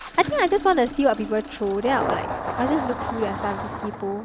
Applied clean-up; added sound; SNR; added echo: none; Engine starting; 7 dB; none.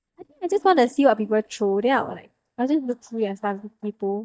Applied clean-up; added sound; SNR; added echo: neural mask model DeepFilterNet 3.